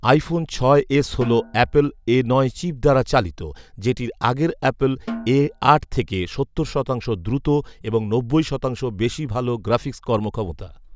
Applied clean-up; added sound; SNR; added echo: none; Snare drum; 16 dB; none.